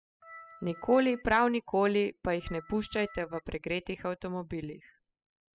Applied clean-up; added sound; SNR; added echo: classical method spectral subtraction.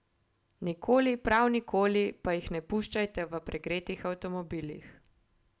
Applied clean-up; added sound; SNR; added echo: none; none; none; none.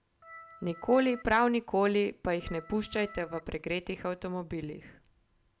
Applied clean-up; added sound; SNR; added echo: none; Organ; 18 dB; none.